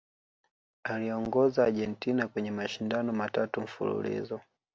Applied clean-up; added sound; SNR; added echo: none; none; none; none.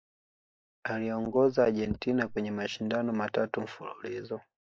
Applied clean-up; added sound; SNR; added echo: neural mask model Resemble Enhance denoiser.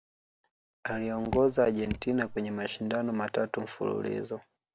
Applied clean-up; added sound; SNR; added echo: none; Drip; 10 dB; none.